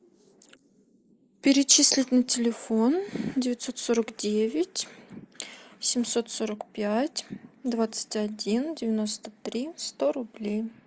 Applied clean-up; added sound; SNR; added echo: neural mask model Resemble Enhance denoiser.